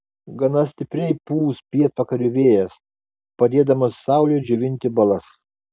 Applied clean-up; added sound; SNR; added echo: none; none; none; none.